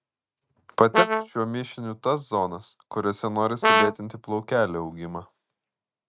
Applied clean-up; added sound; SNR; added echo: neural mask model RNNoise.